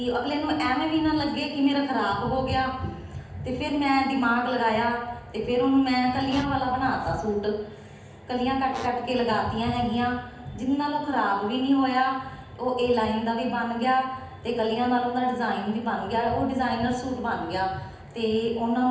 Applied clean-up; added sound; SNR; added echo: none; Brass instrument; 20 dB; reverberation time 0.9 s.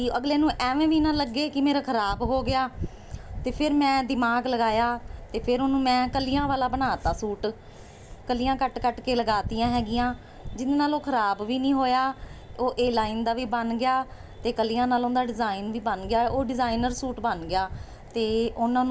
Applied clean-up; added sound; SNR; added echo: none; none; none; none.